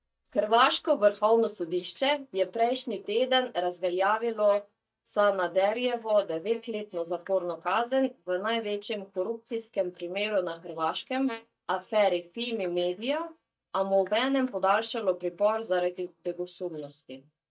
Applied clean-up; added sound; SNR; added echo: neural mask model DeepFilterNet 3.